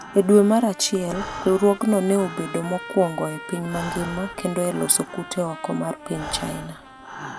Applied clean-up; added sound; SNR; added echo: none; Trumpet + Breathing; 14 dB; none.